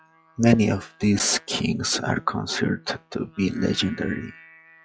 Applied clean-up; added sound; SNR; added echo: classical method log-MMSE.